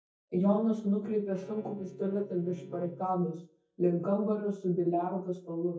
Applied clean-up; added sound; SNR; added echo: neural mask model DeepFilterNet 3.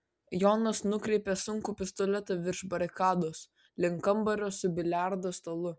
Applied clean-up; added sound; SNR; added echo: none; none; none; none.